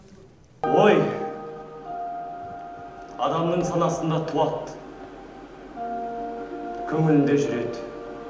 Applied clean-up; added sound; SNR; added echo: none; none; none; none.